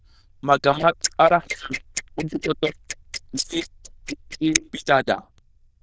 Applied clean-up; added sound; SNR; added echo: neural diffusion model UNIVERSE++.